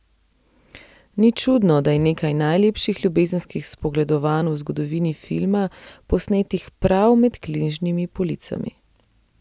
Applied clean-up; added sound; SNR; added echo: none; none; none; none.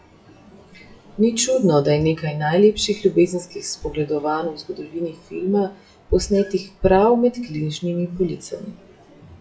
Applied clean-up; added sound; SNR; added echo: classical method WPE with log-MMSE.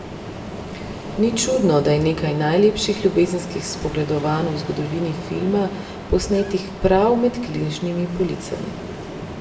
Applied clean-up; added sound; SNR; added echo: none; Ocean; 11 dB; reverberation time 0.7 s.